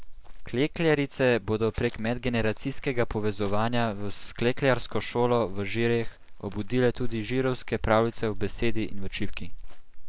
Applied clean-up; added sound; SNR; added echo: none; Chirp, tweet; 3 dB; none.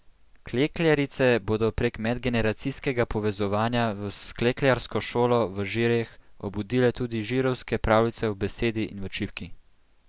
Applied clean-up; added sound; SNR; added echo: none; none; none; none.